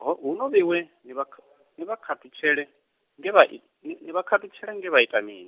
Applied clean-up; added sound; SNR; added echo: none; none; none; none.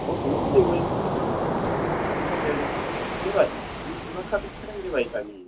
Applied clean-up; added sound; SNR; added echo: none; Waves, surf; -1 dB; reverberation time 0.4 s.